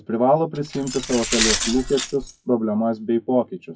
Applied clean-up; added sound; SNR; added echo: classical method WPE with log-MMSE.